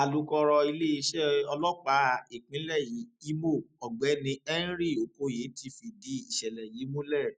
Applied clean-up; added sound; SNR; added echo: none; none; none; none.